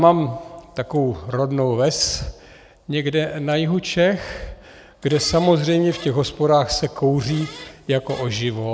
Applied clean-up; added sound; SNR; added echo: none; Fart; 20 dB; none.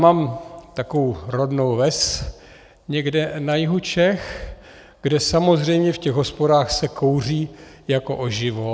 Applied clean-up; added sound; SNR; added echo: none; none; none; none.